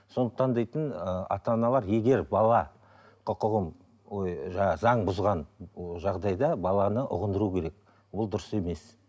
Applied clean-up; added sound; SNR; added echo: none; none; none; none.